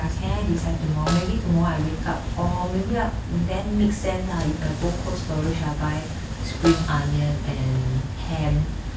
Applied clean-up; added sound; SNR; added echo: none; Snare drum; 13 dB; none.